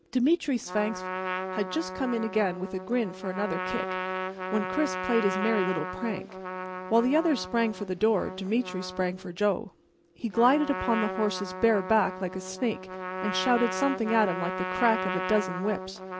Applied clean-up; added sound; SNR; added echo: none; Trumpet; 6 dB; none.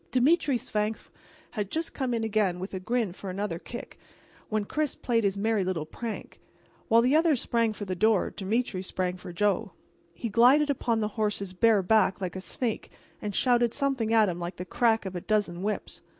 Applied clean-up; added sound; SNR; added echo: none; none; none; none.